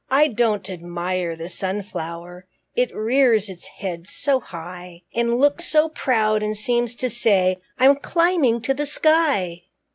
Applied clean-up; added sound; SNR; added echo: none; none; none; none.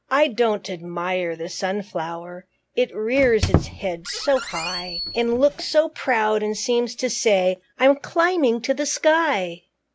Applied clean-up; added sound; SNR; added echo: none; Squeak; 5 dB; none.